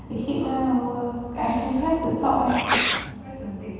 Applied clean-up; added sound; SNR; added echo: none; Sneeze; 3 dB; reverberation time 1.2 s.